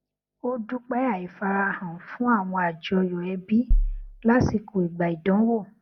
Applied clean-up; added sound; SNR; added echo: none; Bass drum; -1 dB; none.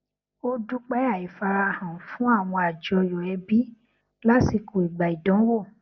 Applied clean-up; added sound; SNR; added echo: none; none; none; none.